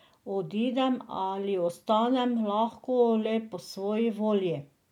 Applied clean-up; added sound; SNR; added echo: none; none; none; none.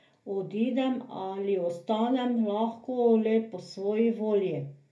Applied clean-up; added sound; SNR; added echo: none; none; none; reverberation time 0.3 s.